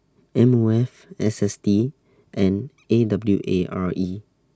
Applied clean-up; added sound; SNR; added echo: none; none; none; none.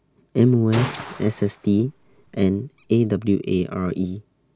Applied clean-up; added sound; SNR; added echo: none; Gunshot, gunfire; 13 dB; none.